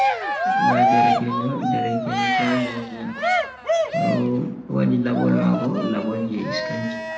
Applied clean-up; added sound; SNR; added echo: none; Cheering; -1 dB; reverberation time 0.7 s.